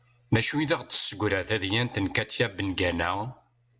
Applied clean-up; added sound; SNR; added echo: none; none; none; none.